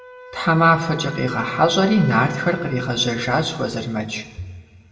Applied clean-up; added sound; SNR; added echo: none; Wind instrument, woodwind instrument; 16 dB; reverberation time 1.1 s.